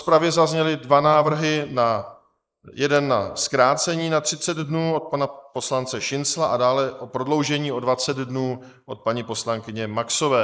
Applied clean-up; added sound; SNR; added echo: neural mask model Resemble Enhance denoiser.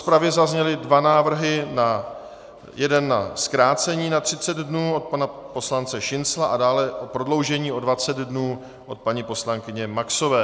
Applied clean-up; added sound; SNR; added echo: none; none; none; none.